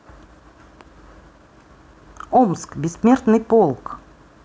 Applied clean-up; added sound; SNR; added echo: none; none; none; none.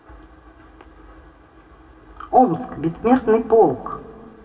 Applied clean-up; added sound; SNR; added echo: none; none; none; reverberation time 2.6 s.